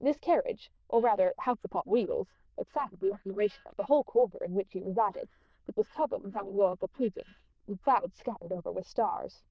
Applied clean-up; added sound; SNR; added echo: neural diffusion model UNIVERSE++.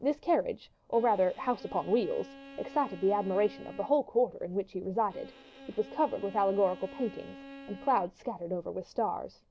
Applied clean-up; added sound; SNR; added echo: none; Bowed string instrument; 18 dB; none.